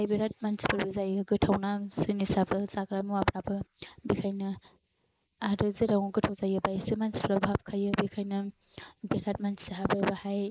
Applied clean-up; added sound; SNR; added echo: neural mask model Resemble Enhance denoiser.